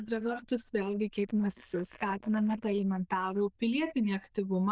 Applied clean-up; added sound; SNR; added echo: neural diffusion model UNIVERSE++.